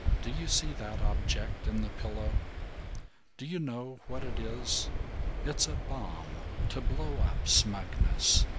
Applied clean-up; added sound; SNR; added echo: none; Waves, surf; -4 dB; none.